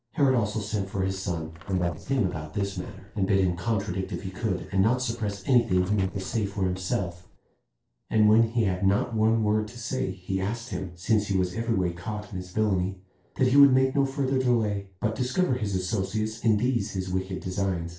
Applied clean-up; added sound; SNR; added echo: neural separator model SepFormer DNS4.